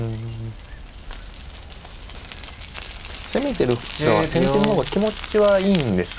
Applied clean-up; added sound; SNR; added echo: none; Bicycle; 12 dB; none.